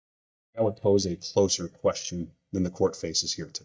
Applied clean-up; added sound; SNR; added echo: neural mask model DeepFilterNet 3.